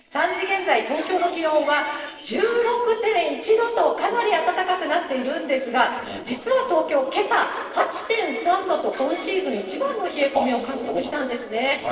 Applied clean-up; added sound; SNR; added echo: neural separator model SepFormer DNS4.